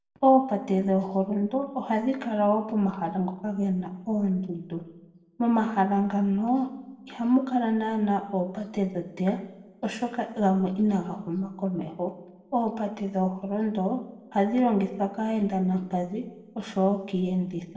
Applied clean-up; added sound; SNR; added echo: none; none; none; reverberation time 0.8 s.